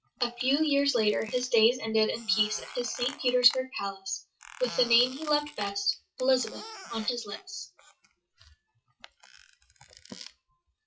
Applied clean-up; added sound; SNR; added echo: classical method WPE with log-MMSE.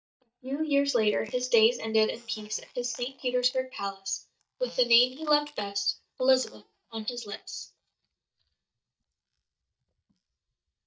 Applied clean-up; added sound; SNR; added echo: neural mask model DeepFilterNet 3.